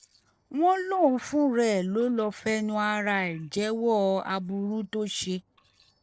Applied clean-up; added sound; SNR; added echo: neural separator model SepFormer DNS4.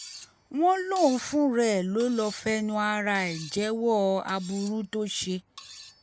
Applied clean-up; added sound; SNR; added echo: none; Cutlery, silverware; 20 dB; none.